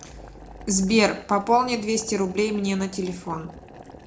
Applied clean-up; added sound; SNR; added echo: none; Boiling; 19 dB; reverberation time 0.4 s.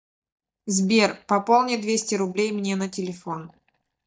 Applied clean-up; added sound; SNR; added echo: neural mask model DeepFilterNet 3.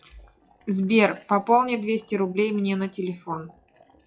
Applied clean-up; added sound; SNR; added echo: classical method WPE with log-MMSE.